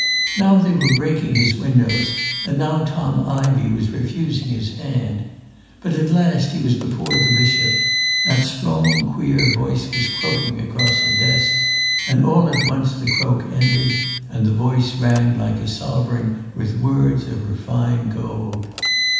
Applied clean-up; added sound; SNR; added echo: none; Car; 5 dB; reverberation time 1.1 s.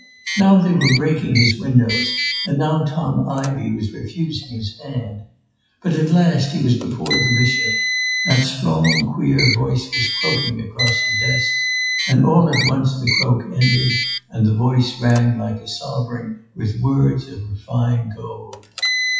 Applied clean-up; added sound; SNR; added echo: classical method WPE with log-MMSE.